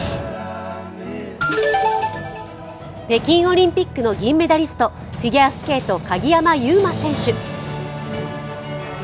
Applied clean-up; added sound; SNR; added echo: none; none; none; none.